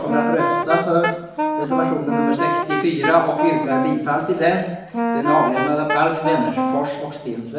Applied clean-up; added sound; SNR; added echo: none; Wind instrument, woodwind instrument; 1 dB; reverberation time 0.9 s.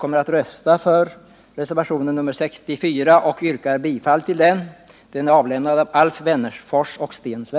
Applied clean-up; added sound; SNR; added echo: none; none; none; none.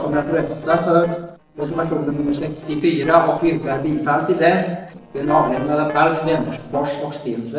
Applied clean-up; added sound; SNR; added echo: neural separator model SepFormer DNS4.